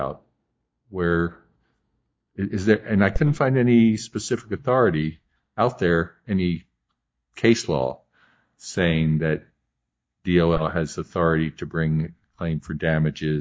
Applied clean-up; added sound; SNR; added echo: neural mask model DeepFilterNet 3.